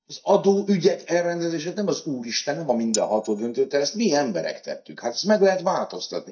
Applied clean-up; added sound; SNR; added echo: neural mask model DeepFilterNet 3.